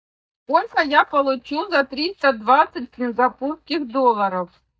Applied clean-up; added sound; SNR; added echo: neural mask model DeepFilterNet 3.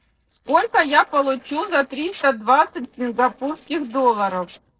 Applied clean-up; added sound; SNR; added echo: neural separator model SepFormer DNS4.